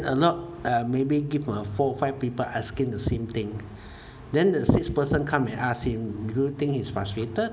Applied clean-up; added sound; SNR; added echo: none; none; none; none.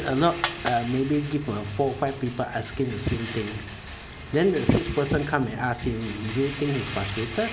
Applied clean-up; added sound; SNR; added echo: none; Rattle; 11 dB; none.